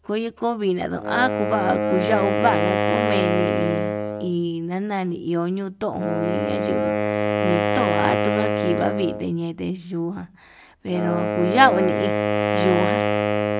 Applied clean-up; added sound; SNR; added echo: none; Wind instrument, woodwind instrument; -1 dB; none.